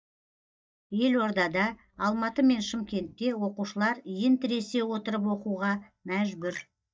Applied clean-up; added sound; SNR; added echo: neural mask model DeepFilterNet 3.